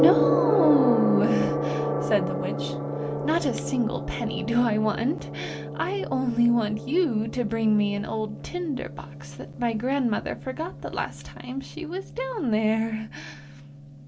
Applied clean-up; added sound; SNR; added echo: none; Gong; 3 dB; none.